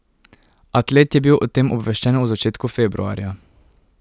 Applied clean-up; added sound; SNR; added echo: none; none; none; none.